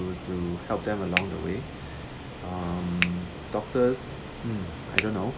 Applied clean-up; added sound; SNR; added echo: none; Finger snapping; -1 dB; none.